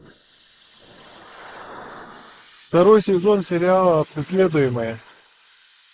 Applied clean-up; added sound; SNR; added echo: neural mask model Resemble Enhance denoiser.